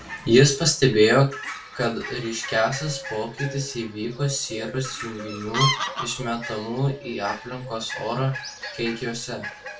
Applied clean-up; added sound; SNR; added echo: none; Fowl; 10 dB; reverberation time 0.2 s.